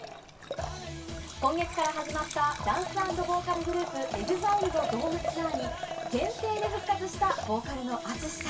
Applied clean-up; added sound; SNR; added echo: none; Liquid; 7 dB; reverberation time 0.2 s.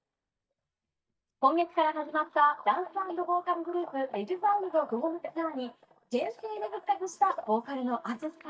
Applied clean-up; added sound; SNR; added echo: neural mask model DeepFilterNet 3.